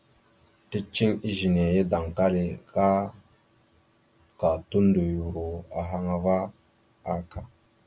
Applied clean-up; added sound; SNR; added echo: none; none; none; none.